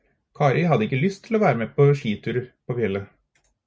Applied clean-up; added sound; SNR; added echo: none; none; none; none.